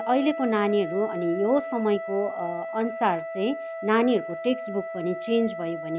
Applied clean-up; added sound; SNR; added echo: none; Wind instrument, woodwind instrument; 8 dB; none.